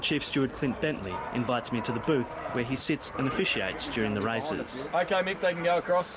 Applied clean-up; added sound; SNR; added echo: none; none; none; none.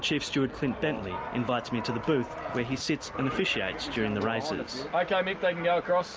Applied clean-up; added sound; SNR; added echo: none; Brass instrument; 13 dB; none.